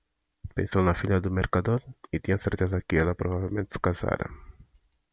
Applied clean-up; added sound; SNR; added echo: none; none; none; none.